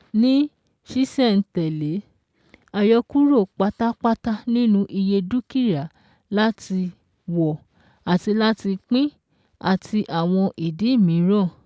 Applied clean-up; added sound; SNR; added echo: none; none; none; none.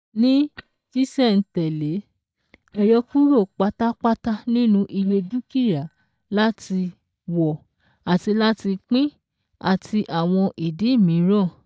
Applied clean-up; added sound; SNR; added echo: neural mask model DeepFilterNet 3.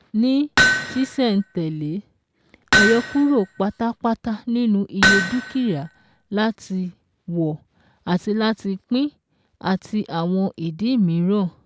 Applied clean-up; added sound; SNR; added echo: none; Hammer; 0 dB; none.